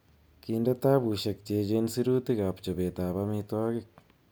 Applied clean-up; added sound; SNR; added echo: none; none; none; none.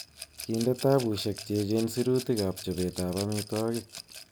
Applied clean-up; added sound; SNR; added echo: none; Rattle / Glass; 14 dB; none.